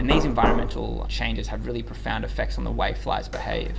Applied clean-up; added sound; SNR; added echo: none; Knock; -2 dB; reverberation time 0.5 s.